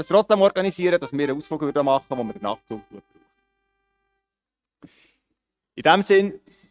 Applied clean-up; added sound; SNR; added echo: neural mask model RNNoise.